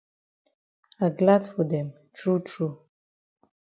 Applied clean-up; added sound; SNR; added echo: none; none; none; none.